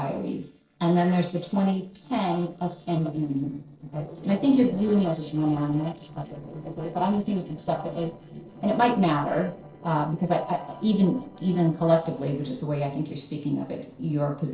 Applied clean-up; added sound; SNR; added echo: neural separator model SepFormer DNS4.